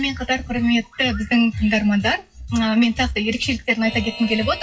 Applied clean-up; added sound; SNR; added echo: classical method WPE with log-MMSE.